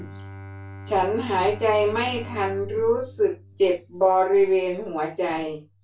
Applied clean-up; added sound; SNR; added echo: none; Bowed string instrument; 17 dB; reverberation time 0.2 s.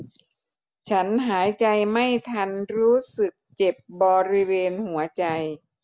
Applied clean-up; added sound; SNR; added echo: none; none; none; none.